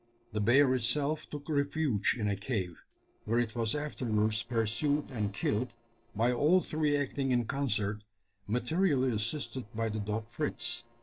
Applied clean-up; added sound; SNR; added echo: neural separator model SepFormer DNS4.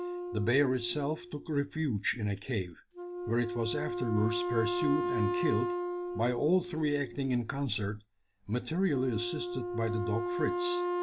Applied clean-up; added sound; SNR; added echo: none; Wind instrument, woodwind instrument; 4 dB; none.